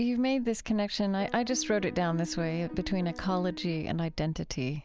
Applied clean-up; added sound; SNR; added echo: none; Piano; 13 dB; none.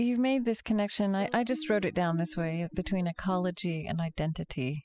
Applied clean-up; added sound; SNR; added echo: classical method spectral subtraction.